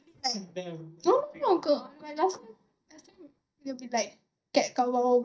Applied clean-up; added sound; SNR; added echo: neural mask model DeepFilterNet 3.